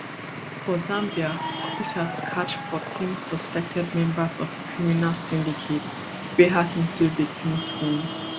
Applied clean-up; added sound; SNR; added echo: none; Traffic noise, roadway noise; 8 dB; none.